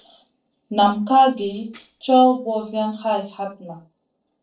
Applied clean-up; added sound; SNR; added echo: neural separator model SepFormer DNS4.